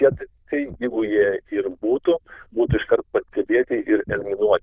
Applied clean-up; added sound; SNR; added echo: neural diffusion model UNIVERSE++.